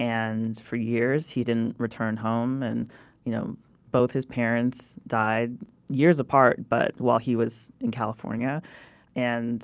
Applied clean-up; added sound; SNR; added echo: none; none; none; none.